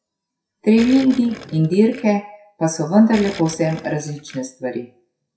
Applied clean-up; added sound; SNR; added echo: classical method WPE with log-MMSE.